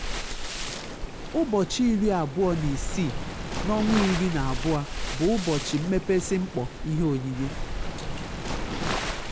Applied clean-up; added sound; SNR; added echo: none; Waves, surf; 4 dB; none.